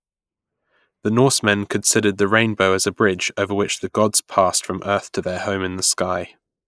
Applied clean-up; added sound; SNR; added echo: neural mask model Resemble Enhance denoiser.